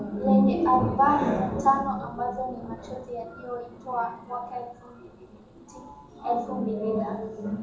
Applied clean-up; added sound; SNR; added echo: none; Thunder; 14 dB; reverberation time 0.8 s.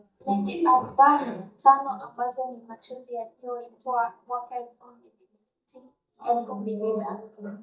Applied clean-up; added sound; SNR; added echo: neural mask model DeepFilterNet 3.